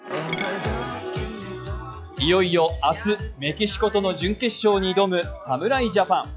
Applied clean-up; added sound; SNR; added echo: classical method log-MMSE.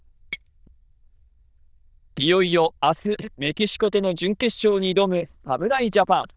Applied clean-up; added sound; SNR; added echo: neural diffusion model UNIVERSE++.